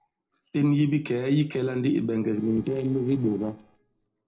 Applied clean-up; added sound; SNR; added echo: neural separator model SepFormer DNS4.